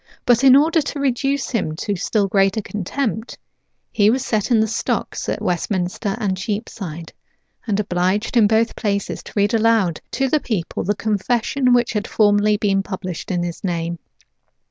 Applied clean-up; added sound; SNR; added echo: none; none; none; none.